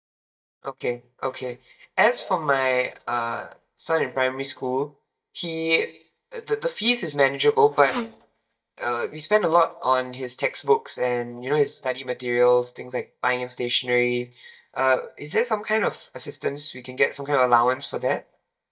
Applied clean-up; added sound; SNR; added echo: neural mask model DeepFilterNet 3.